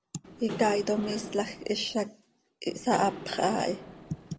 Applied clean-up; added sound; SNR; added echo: none; Engine / Mechanisms; 11 dB; none.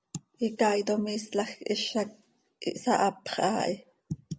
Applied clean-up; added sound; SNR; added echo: none; none; none; none.